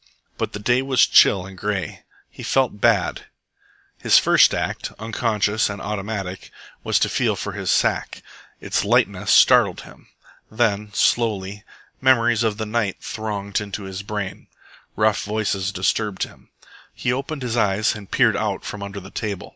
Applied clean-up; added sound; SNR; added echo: none; none; none; none.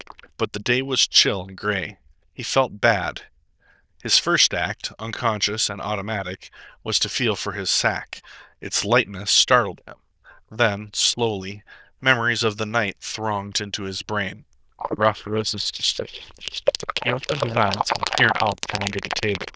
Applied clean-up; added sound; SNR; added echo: neural diffusion model UNIVERSE++.